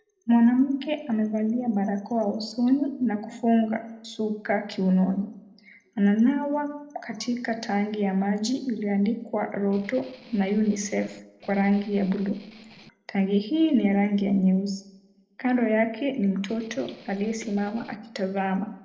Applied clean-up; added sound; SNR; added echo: neural separator model SepFormer DNS4.